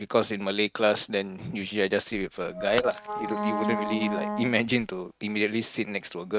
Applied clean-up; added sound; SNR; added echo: neural mask model RNNoise.